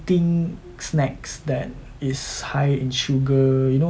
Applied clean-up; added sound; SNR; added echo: none; none; none; none.